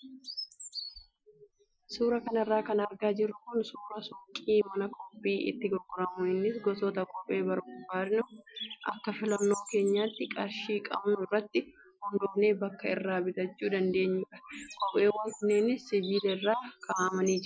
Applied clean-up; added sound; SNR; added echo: classical method Wiener filter.